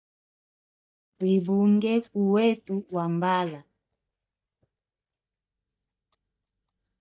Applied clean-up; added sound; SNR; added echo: neural mask model DeepFilterNet 3.